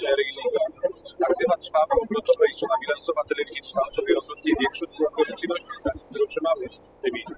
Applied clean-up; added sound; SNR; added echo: classical method spectral subtraction.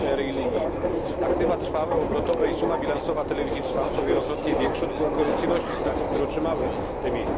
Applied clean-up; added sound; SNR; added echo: none; Subway, metro, underground; -3 dB; none.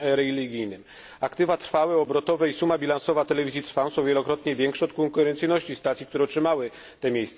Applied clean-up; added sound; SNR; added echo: none; none; none; none.